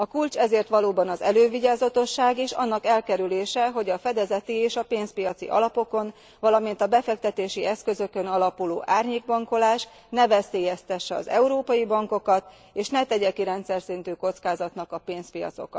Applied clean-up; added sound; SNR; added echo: none; none; none; none.